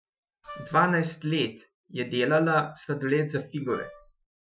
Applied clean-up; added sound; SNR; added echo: classical method Wiener filter.